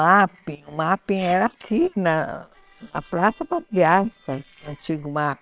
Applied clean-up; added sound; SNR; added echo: neural separator model SepFormer WHAM!.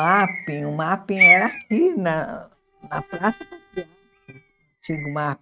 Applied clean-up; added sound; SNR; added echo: neural mask model RNNoise.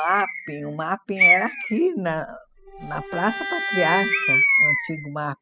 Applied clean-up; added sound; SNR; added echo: classical method spectral subtraction.